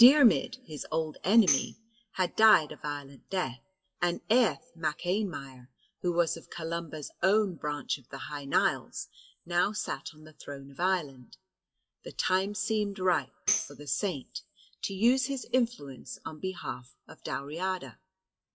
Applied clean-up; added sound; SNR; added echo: classical method WPE with log-MMSE.